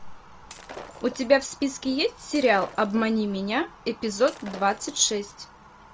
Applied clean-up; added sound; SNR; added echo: none; Shatter; 19 dB; none.